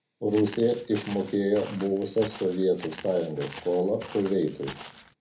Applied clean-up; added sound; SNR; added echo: none; Walk, footsteps; 16 dB; reverberation time 0.3 s.